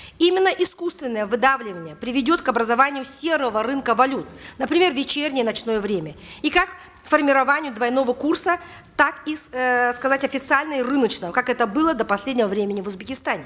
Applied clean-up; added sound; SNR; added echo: none; none; none; none.